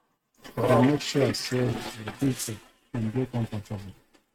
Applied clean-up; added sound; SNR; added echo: neural mask model RNNoise.